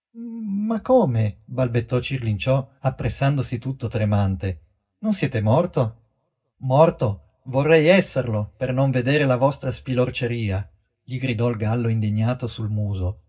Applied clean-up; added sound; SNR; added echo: none; none; none; reverberation time 0.4 s.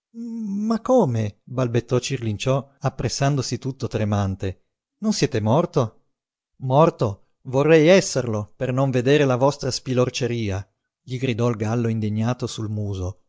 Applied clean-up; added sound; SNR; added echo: none; none; none; none.